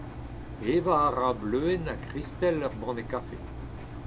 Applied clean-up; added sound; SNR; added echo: none; Engine; 9 dB; none.